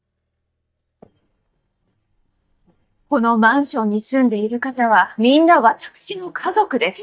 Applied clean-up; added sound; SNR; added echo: neural mask model DeepFilterNet 3.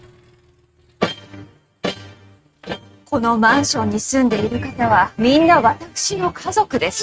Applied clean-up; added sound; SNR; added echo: neural mask model RNNoise.